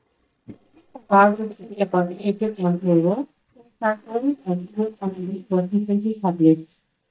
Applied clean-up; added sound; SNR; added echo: neural mask model DeepFilterNet 3.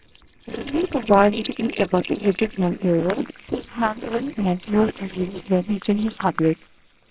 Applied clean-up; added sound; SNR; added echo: neural separator model SepFormer WHAMR!.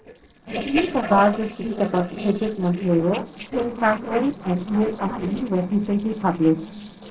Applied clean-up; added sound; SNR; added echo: neural separator model SepFormer DNS4.